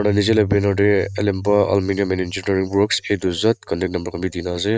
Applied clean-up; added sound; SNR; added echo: neural mask model RNNoise.